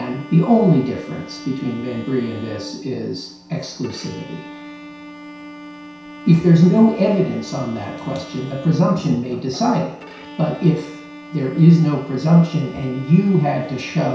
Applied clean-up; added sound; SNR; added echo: none; Bowed string instrument; 18 dB; reverberation time 0.6 s.